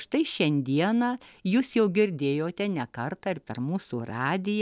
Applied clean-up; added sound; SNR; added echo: none; none; none; none.